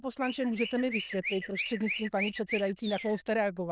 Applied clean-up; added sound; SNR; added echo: neural diffusion model UNIVERSE++.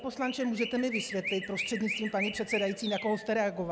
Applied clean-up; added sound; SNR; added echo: none; Chirp, tweet; 7 dB; none.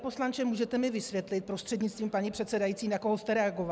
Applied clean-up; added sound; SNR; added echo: none; none; none; none.